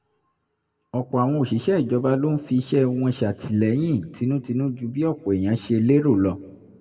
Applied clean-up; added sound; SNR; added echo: none; none; none; reverberation time 0.9 s.